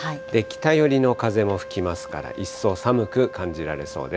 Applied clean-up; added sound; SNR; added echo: none; Wind instrument, woodwind instrument; 15 dB; none.